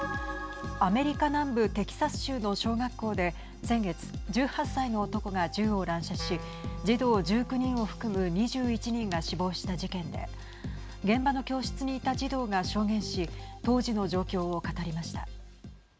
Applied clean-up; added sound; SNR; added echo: none; Wind instrument, woodwind instrument; 15 dB; none.